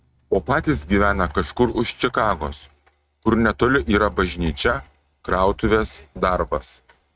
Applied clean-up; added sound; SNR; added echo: neural mask model RNNoise.